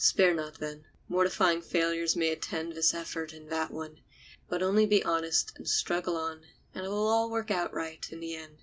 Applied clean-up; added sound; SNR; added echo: none; none; none; none.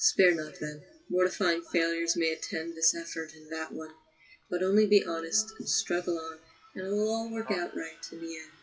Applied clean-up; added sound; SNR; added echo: classical method WPE with log-MMSE.